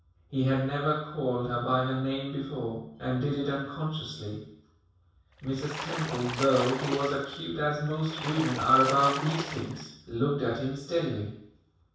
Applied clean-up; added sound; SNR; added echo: none; Splash, splatter; 8 dB; reverberation time 0.7 s.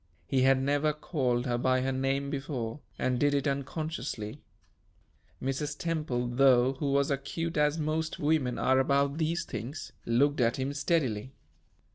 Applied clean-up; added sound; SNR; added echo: none; none; none; none.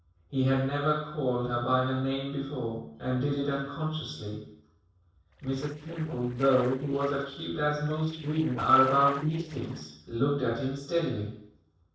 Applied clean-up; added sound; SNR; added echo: neural separator model SepFormer DNS4.